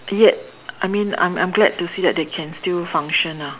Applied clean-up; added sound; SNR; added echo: none; none; none; none.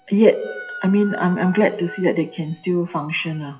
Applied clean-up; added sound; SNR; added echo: classical method WPE with log-MMSE.